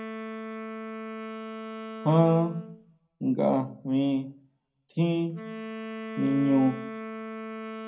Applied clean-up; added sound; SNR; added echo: none; Wind instrument, woodwind instrument; 10 dB; reverberation time 0.2 s.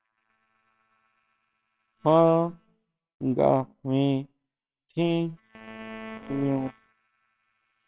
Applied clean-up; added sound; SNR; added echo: neural separator model SepFormer WHAMR!.